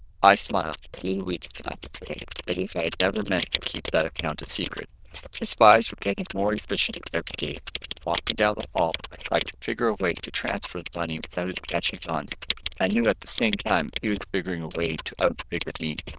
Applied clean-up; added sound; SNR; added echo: neural diffusion model UNIVERSE++.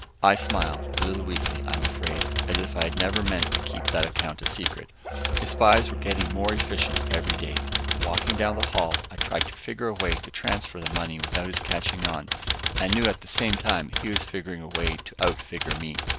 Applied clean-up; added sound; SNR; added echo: none; Musical instrument + Typewriter; 0 dB; none.